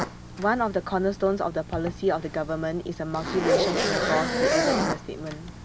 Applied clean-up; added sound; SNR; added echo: none; Zipper (clothing); 1 dB; none.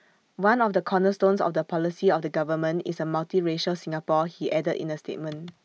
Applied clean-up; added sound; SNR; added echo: none; none; none; none.